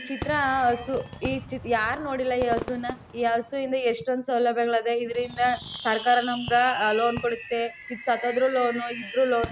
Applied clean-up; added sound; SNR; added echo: none; Fireworks; 13 dB; none.